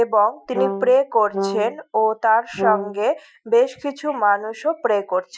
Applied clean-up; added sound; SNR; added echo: classical method Wiener filter.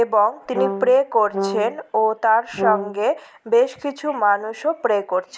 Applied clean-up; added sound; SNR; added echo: none; Brass instrument; 6 dB; none.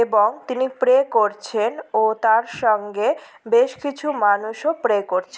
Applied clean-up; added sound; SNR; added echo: none; none; none; none.